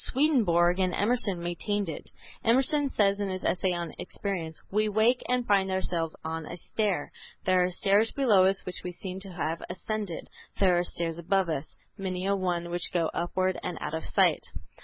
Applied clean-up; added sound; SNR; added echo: none; none; none; none.